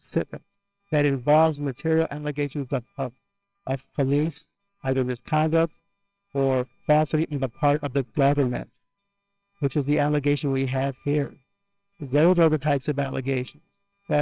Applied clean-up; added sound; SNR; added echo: neural separator model SepFormer WHAMR!.